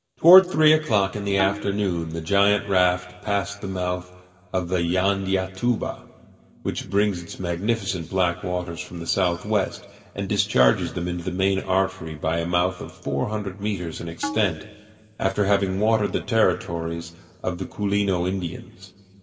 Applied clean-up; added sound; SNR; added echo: none; Tabla; 12 dB; reverberation time 2.7 s.